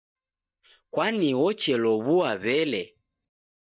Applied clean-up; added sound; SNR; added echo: neural mask model DeepFilterNet 3.